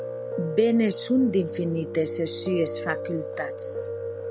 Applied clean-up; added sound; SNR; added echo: none; Piano; 6 dB; none.